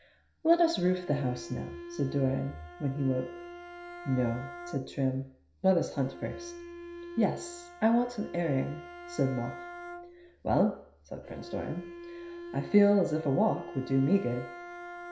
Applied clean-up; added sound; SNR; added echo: none; Bowed string instrument; 14 dB; reverberation time 0.5 s.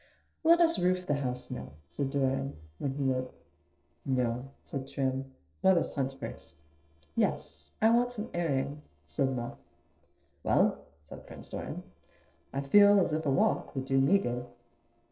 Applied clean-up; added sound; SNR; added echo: neural separator model SepFormer DNS4.